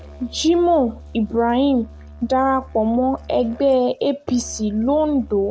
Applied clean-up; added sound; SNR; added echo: none; Musical instrument; 20 dB; none.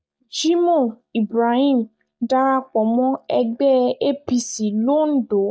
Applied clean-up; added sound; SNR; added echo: neural mask model DeepFilterNet 3.